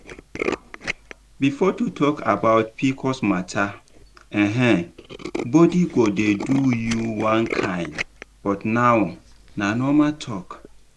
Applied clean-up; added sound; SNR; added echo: none; Tools; 13 dB; none.